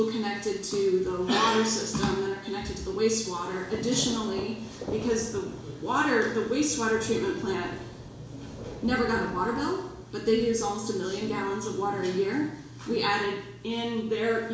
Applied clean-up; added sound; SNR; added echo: none; Thunder; 17 dB; reverberation time 0.7 s.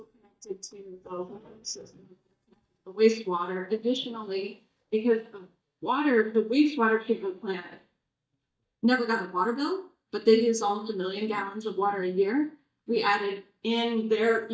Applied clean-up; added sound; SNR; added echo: neural mask model DeepFilterNet 3.